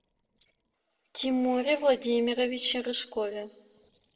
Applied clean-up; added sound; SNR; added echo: neural separator model SepFormer DNS4.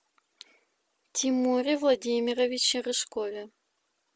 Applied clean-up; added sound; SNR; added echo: none; none; none; none.